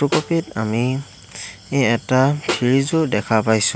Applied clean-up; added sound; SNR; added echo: none; Snare drum; 11 dB; none.